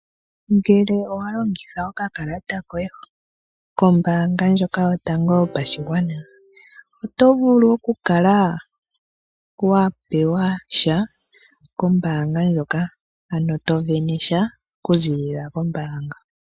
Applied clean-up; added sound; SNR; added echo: classical method Wiener filter.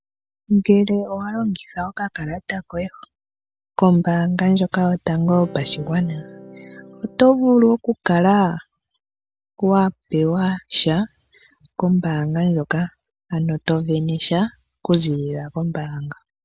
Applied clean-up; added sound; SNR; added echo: none; Electric guitar / Strum; 18 dB; none.